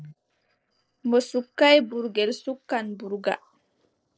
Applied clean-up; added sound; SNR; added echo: neural separator model SepFormer DNS4.